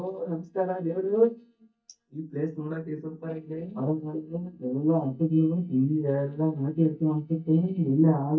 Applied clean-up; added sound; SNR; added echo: neural mask model DeepFilterNet 3.